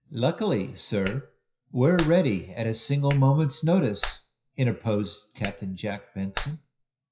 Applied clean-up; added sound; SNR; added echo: classical method WPE with log-MMSE.